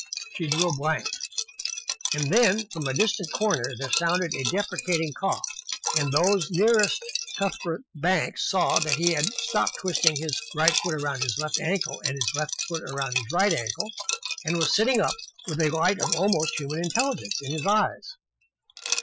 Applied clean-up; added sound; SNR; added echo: classical method Wiener filter.